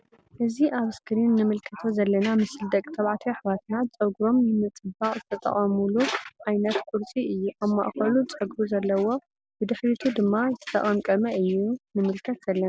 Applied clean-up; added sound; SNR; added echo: none; none; none; none.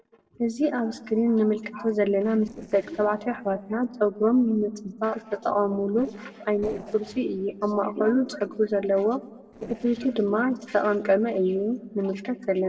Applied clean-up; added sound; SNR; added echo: neural separator model SepFormer DNS4.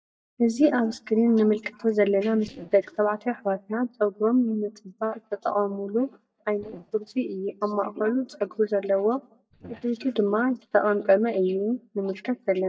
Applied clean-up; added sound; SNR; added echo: neural mask model DeepFilterNet 3.